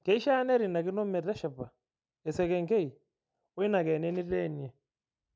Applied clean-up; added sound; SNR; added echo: none; none; none; none.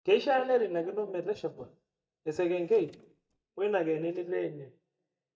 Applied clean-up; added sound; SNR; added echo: neural mask model DeepFilterNet 3.